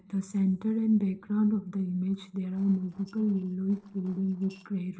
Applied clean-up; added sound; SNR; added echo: neural separator model SepFormer DNS4.